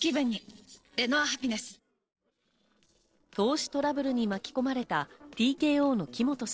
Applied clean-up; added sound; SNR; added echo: neural separator model SepFormer DNS4.